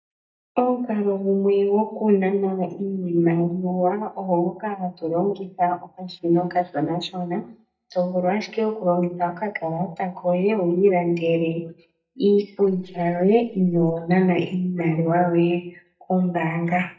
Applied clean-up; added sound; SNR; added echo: neural mask model DeepFilterNet 3.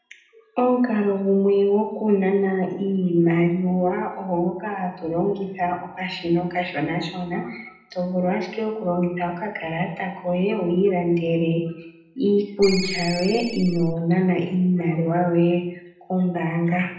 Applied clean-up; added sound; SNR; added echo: none; Ringtone; 8 dB; reverberation time 0.7 s.